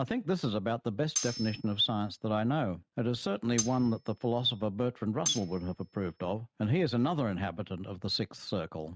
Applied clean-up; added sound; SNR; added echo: neural mask model RNNoise.